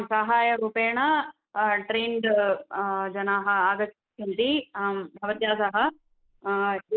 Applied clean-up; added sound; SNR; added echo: neural mask model Resemble Enhance denoiser.